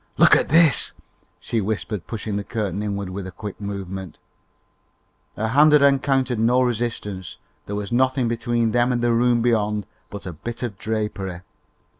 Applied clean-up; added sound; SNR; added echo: none; none; none; none.